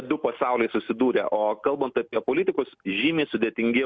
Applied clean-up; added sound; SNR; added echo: none; none; none; none.